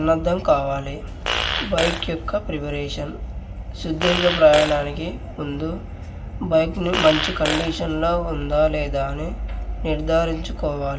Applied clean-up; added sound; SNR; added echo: none; Fart; 5 dB; reverberation time 0.7 s.